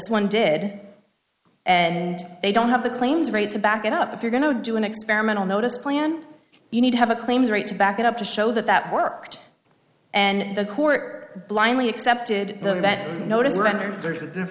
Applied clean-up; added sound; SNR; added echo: none; none; none; none.